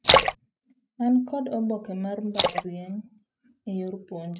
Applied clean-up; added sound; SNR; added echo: neural mask model RNNoise.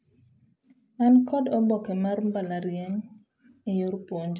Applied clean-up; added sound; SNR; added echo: none; none; none; none.